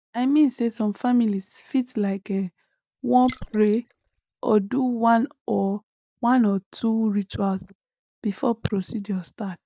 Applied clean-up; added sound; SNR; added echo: neural mask model DeepFilterNet 3.